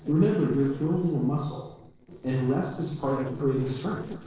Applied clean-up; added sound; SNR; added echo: neural separator model SepFormer DNS4.